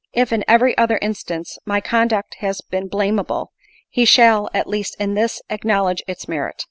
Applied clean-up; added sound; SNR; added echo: none; none; none; none.